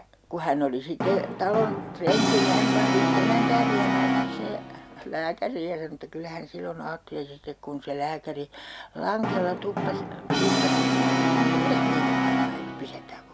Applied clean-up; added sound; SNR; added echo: none; Brass instrument; -3 dB; none.